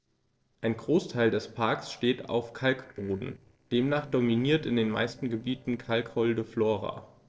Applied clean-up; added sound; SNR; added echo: neural separator model SepFormer DNS4.